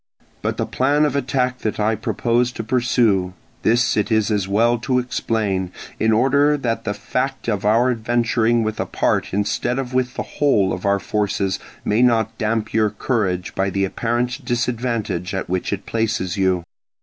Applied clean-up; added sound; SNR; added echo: none; none; none; none.